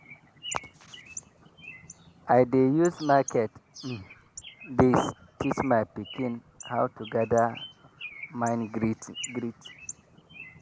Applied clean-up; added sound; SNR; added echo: none; Bird; 17 dB; none.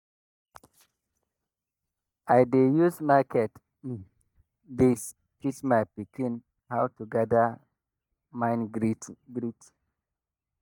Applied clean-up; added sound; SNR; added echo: neural mask model DeepFilterNet 3.